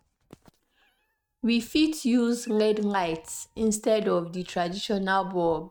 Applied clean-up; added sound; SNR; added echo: neural mask model RNNoise.